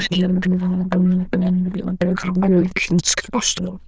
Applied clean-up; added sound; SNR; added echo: neural diffusion model UNIVERSE++.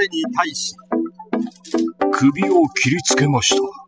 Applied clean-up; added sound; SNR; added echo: classical method spectral subtraction.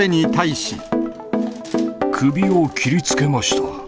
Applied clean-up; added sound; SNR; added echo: none; none; none; none.